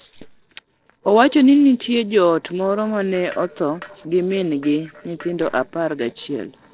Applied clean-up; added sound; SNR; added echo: neural separator model SepFormer DNS4.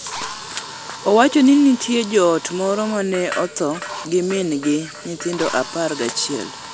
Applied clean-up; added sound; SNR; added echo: none; Drill; 16 dB; none.